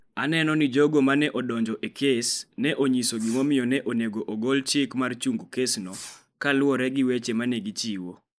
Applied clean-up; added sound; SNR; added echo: neural mask model Resemble Enhance denoiser.